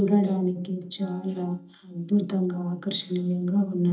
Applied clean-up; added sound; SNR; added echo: neural mask model DeepFilterNet 3.